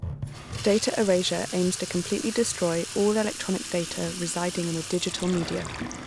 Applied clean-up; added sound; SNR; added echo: none; Sink (filling or washing) / Water tap, faucet; 9 dB; none.